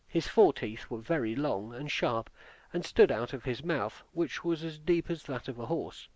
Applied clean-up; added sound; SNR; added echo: none; none; none; none.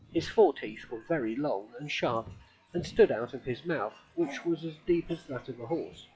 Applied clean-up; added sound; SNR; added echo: classical method log-MMSE.